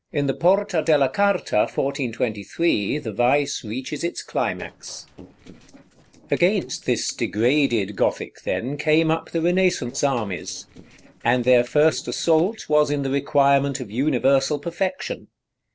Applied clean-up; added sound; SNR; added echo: neural separator model SepFormer DNS4.